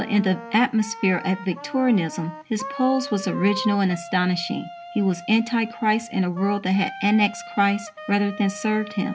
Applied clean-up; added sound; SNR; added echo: none; Wind instrument, woodwind instrument; 14 dB; none.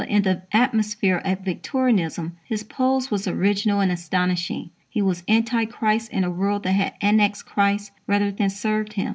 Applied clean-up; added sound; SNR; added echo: none; none; none; none.